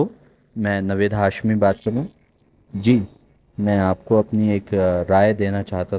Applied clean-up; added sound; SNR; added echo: neural separator model SepFormer DNS4.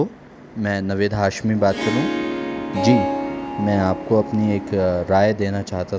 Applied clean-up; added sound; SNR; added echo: none; Harp; 5 dB; none.